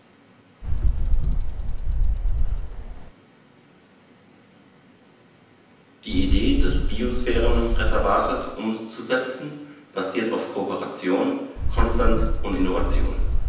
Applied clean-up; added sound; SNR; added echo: none; Bird; -5 dB; reverberation time 0.9 s.